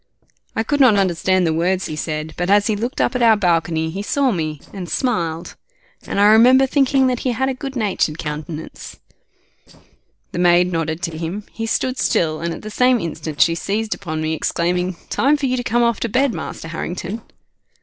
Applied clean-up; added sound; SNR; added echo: neural separator model SepFormer DNS4.